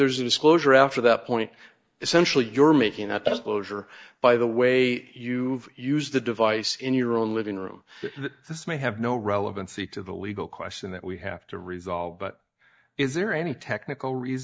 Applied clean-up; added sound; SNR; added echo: neural mask model DeepFilterNet 3.